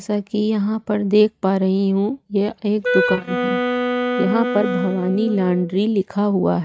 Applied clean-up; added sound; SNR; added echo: neural mask model RNNoise.